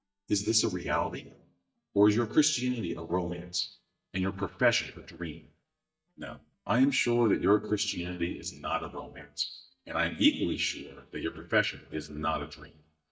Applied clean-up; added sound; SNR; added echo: neural mask model DeepFilterNet 3.